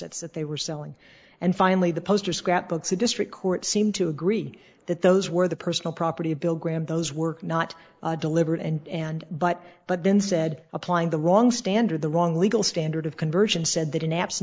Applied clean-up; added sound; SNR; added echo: neural mask model Resemble Enhance denoiser.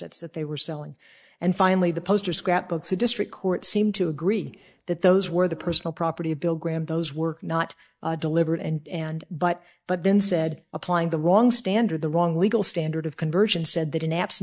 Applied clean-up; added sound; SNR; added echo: neural mask model DeepFilterNet 3.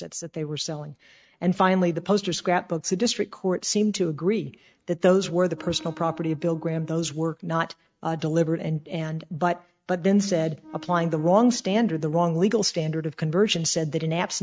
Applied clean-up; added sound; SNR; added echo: neural mask model RNNoise.